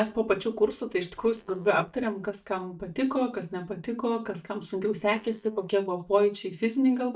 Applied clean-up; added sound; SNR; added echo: neural mask model DeepFilterNet 3.